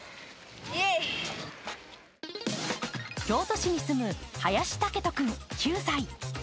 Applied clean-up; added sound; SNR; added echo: none; none; none; none.